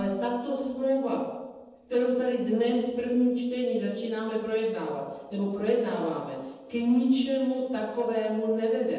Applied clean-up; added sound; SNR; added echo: neural separator model SepFormer DNS4.